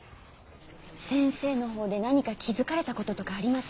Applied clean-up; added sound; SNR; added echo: none; none; none; none.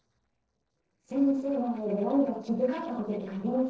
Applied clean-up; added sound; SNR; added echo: neural separator model SepFormer DNS4.